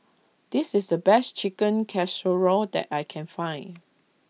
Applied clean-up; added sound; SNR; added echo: none; none; none; none.